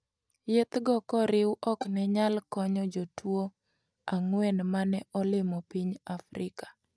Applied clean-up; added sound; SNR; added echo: neural mask model DeepFilterNet 3.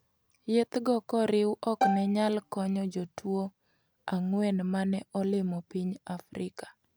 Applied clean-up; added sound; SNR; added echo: none; Bowed string instrument; 2 dB; none.